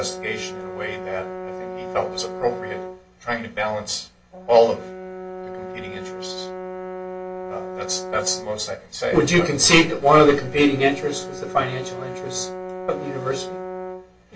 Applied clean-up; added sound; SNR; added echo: none; Brass instrument; 11 dB; reverberation time 0.2 s.